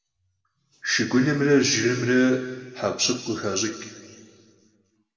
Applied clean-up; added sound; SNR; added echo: none; none; none; reverberation time 1.7 s.